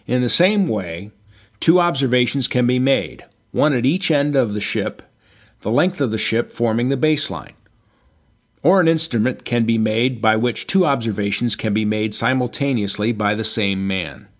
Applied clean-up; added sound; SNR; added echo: none; none; none; none.